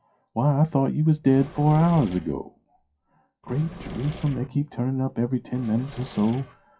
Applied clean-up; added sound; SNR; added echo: classical method WPE with log-MMSE.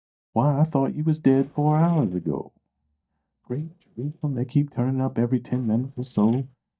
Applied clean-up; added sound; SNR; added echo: neural mask model DeepFilterNet 3.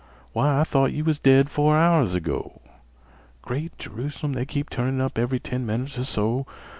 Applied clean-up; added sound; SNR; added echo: none; none; none; none.